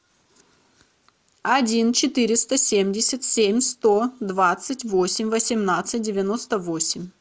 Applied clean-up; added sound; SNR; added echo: none; none; none; none.